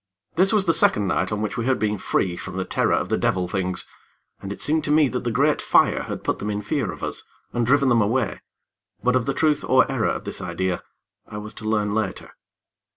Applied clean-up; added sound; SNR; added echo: none; none; none; none.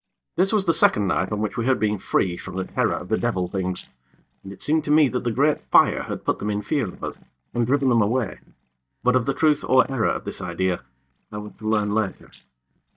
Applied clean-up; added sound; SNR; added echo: neural mask model DeepFilterNet 3.